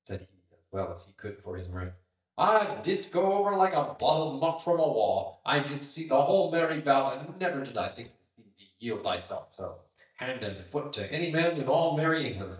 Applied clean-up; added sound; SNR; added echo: neural mask model DeepFilterNet 3.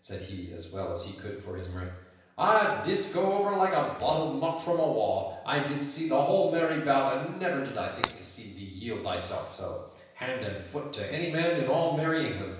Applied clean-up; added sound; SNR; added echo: none; Shatter; 9 dB; reverberation time 0.9 s.